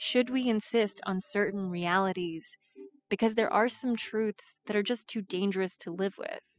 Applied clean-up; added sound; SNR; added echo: classical method spectral subtraction.